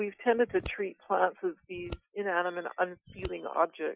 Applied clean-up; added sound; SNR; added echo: classical method Wiener filter.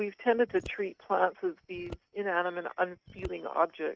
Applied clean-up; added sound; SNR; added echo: neural mask model RNNoise.